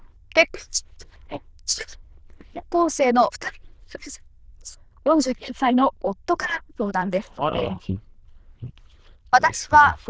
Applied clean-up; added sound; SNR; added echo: neural diffusion model UNIVERSE++.